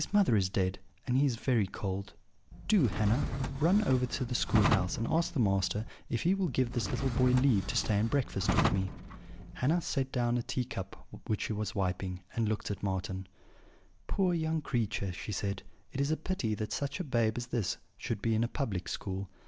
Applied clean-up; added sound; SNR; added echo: none; Drawer open or close; 4 dB; none.